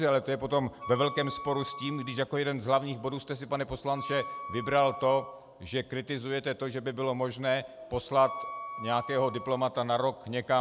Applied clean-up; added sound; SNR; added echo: none; Wind instrument, woodwind instrument; 12 dB; none.